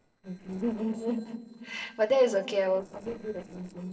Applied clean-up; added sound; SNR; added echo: neural separator model SepFormer DNS4.